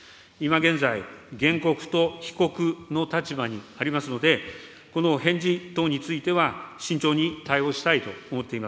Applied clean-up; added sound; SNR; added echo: none; none; none; none.